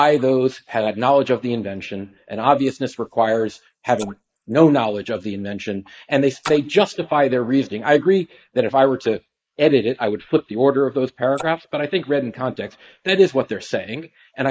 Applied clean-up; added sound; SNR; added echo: neural mask model Resemble Enhance denoiser.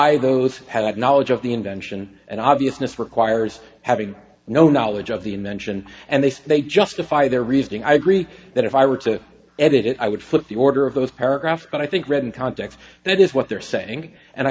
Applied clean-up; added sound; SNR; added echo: none; none; none; none.